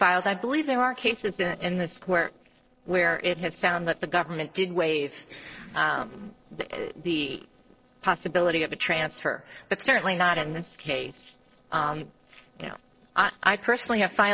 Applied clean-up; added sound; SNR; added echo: neural separator model SepFormer DNS4.